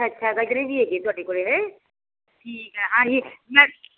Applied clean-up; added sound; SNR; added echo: none; none; none; none.